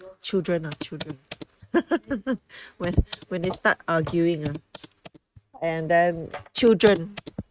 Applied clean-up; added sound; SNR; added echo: neural mask model RNNoise.